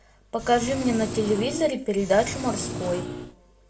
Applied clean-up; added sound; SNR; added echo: none; Engine; 8 dB; reverberation time 0.4 s.